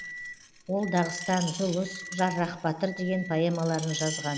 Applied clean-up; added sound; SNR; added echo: none; Microwave oven + Screech; 11 dB; none.